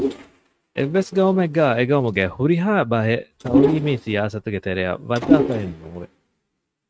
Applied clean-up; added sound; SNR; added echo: neural mask model RNNoise.